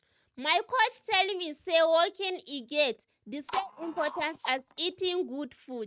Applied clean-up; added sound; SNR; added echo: neural mask model RNNoise.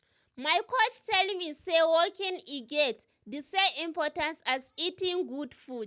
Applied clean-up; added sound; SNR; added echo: none; none; none; none.